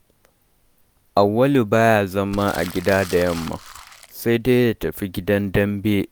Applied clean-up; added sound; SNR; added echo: none; Crumpling, crinkling; 16 dB; none.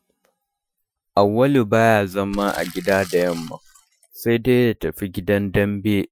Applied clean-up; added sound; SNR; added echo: classical method Wiener filter.